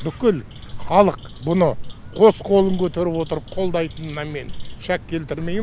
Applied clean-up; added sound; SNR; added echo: none; Bird / Insect; 9 dB; none.